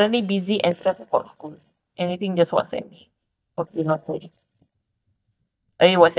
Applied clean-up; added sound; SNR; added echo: neural mask model DeepFilterNet 3.